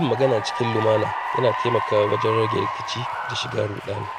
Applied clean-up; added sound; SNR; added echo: none; Applause / Cheering; 4 dB; none.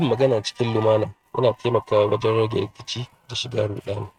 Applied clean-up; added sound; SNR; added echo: neural mask model RNNoise.